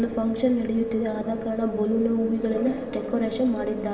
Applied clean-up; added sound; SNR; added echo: none; none; none; reverberation time 2.9 s.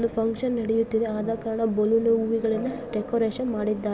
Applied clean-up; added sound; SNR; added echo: none; none; none; none.